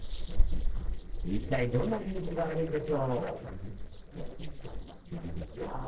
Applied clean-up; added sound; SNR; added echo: neural separator model SepFormer DNS4.